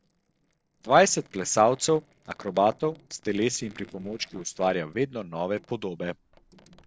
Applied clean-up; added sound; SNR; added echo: neural separator model SepFormer DNS4.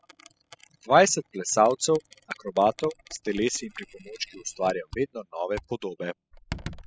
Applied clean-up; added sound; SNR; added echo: classical method spectral subtraction.